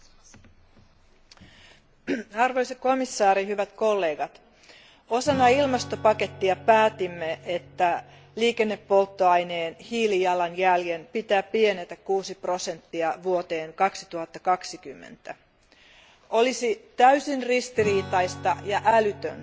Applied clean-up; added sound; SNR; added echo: none; Strum; 20 dB; none.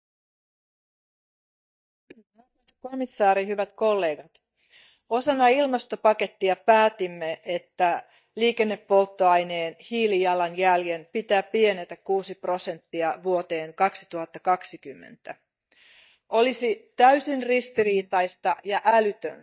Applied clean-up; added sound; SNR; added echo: neural mask model DeepFilterNet 3.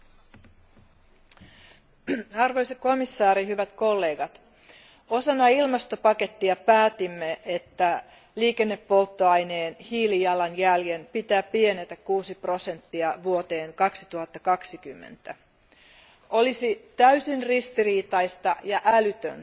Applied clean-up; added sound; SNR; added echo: none; none; none; none.